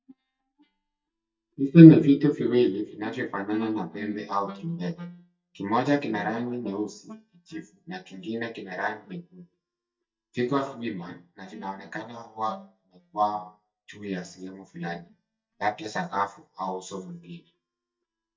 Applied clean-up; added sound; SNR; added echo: neural mask model DeepFilterNet 3.